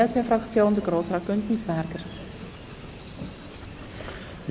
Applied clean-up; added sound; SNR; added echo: none; Chirp, tweet; 15 dB; none.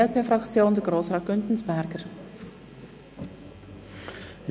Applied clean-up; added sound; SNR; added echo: none; none; none; none.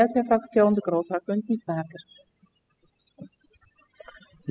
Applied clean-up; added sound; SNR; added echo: classical method spectral subtraction.